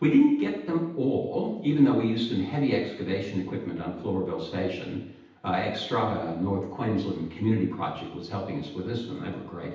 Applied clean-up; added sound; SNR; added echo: none; none; none; reverberation time 0.9 s.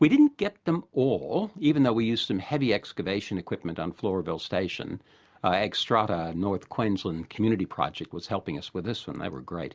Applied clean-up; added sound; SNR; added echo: none; none; none; none.